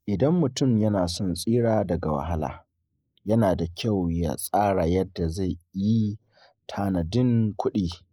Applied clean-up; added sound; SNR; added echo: neural mask model Resemble Enhance denoiser.